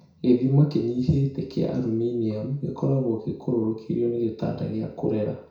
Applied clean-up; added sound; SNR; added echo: none; none; none; reverberation time 0.6 s.